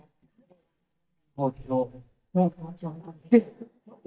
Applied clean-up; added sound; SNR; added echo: neural mask model DeepFilterNet 3.